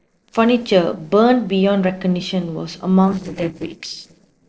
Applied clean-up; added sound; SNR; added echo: neural separator model SepFormer DNS4.